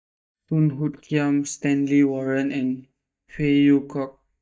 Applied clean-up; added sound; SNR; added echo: neural mask model DeepFilterNet 3.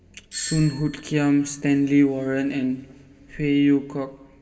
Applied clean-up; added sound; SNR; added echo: none; Doorbell; 16 dB; reverberation time 1.9 s.